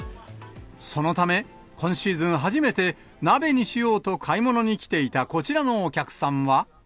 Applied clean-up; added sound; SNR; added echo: none; none; none; none.